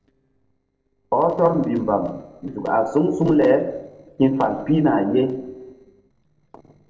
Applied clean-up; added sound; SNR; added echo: neural separator model SepFormer DNS4.